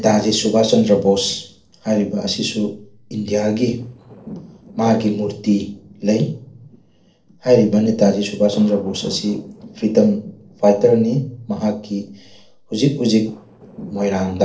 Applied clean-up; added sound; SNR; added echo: neural separator model SepFormer DNS4.